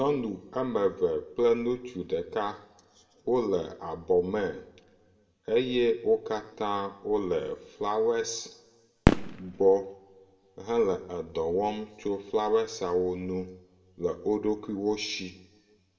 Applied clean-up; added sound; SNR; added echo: none; Fireworks; 0 dB; reverberation time 0.7 s.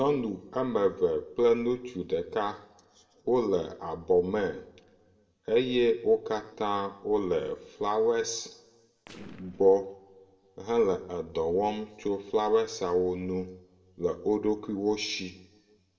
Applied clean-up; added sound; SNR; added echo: neural separator model SepFormer DNS4.